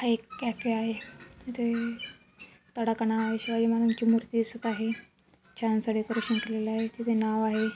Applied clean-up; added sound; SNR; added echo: none; none; none; none.